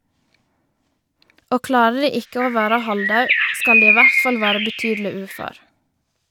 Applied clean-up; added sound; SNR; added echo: none; Bird; -4 dB; none.